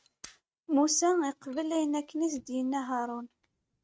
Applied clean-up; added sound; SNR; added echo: neural mask model RNNoise.